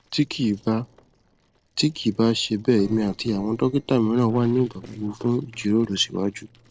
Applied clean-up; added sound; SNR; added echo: neural separator model SepFormer DNS4.